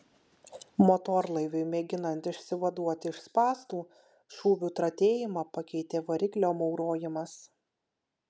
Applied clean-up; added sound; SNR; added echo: none; none; none; none.